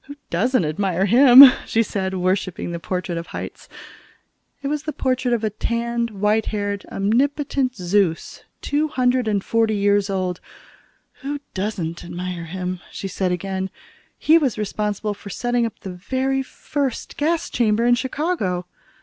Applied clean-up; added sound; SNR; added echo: none; none; none; none.